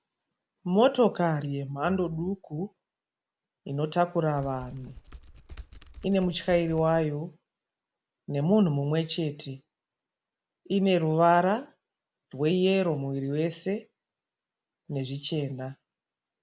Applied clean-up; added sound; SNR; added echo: none; Typing; 18 dB; none.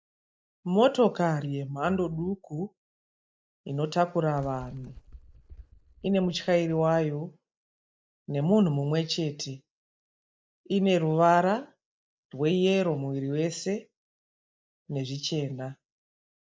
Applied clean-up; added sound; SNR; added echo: neural mask model DeepFilterNet 3.